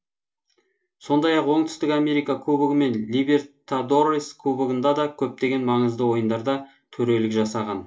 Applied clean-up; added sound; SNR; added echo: none; none; none; reverberation time 0.2 s.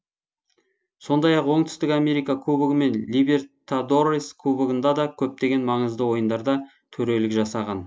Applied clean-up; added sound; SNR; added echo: none; none; none; none.